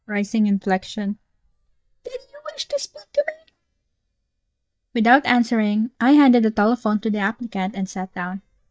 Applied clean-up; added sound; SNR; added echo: neural mask model DeepFilterNet 3.